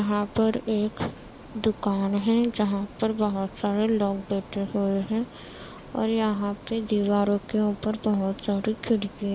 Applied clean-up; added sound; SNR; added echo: none; Ocean; 18 dB; none.